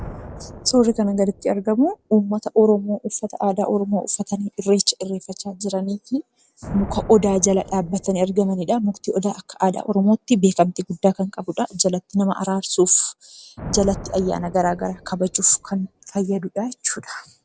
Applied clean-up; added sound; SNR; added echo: none; Thunder; 19 dB; none.